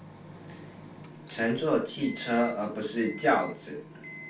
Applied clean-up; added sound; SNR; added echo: none; Microwave oven; 17 dB; reverberation time 0.3 s.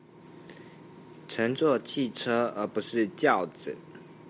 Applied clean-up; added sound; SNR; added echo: none; none; none; none.